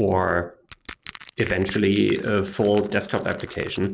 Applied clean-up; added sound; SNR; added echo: neural mask model RNNoise.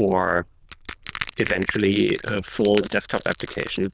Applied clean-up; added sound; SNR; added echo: neural diffusion model UNIVERSE++.